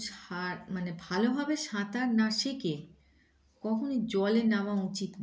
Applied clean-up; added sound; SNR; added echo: none; none; none; none.